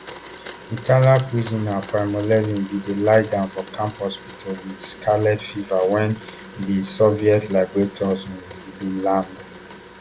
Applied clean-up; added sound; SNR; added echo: none; Domestic sounds, home sounds; 16 dB; none.